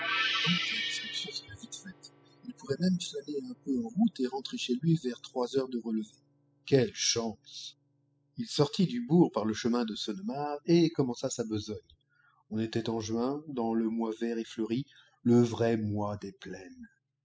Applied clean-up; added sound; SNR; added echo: classical method spectral subtraction.